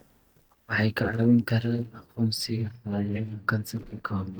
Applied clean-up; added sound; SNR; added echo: neural mask model DeepFilterNet 3.